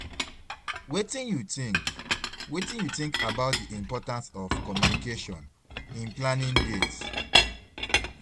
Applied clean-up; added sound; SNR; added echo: none; Chink, clink; -3 dB; none.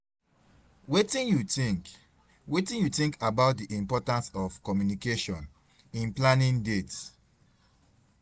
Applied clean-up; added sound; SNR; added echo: none; none; none; none.